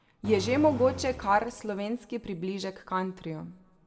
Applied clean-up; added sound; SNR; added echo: none; Engine; 11 dB; reverberation time 1.2 s.